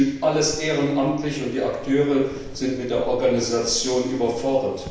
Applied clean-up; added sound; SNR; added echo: none; Walk, footsteps; 17 dB; reverberation time 0.9 s.